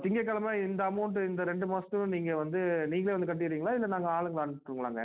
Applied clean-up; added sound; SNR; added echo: none; none; none; none.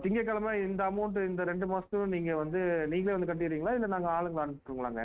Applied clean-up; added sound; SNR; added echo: neural mask model RNNoise.